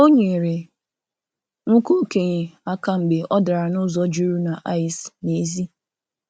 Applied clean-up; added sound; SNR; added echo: none; none; none; none.